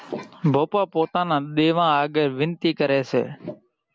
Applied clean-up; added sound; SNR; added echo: none; none; none; none.